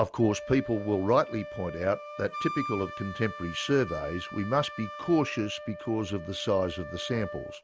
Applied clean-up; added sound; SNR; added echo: none; Wind instrument, woodwind instrument; 11 dB; none.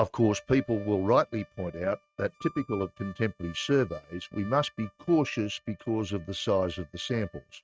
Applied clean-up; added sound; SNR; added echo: neural mask model RNNoise.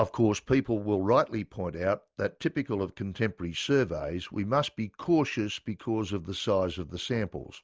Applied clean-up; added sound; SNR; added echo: none; none; none; none.